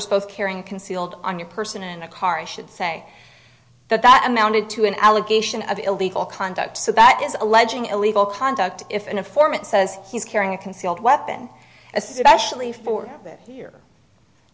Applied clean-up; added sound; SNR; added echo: none; none; none; none.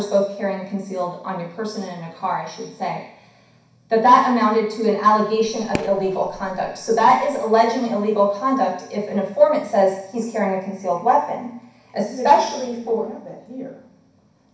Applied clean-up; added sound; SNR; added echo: none; Fireworks; 15 dB; reverberation time 0.6 s.